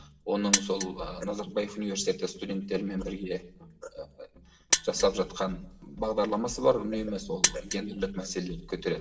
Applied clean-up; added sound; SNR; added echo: none; Mechanisms; -1 dB; reverberation time 0.7 s.